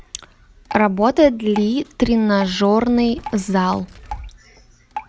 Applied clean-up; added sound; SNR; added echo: none; Crumpling, crinkling + Drip; 18 dB; none.